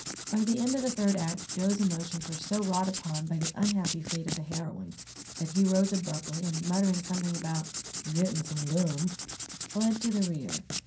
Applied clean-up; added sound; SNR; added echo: none; Writing; 8 dB; reverberation time 0.3 s.